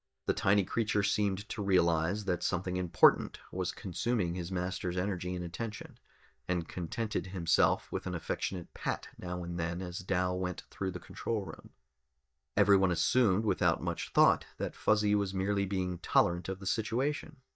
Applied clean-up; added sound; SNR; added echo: neural mask model DeepFilterNet 3.